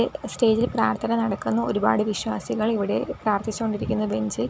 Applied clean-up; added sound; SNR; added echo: none; none; none; none.